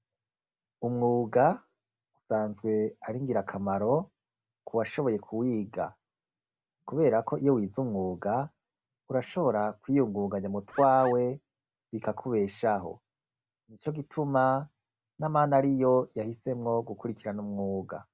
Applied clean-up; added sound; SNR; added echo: none; Bird; 17 dB; none.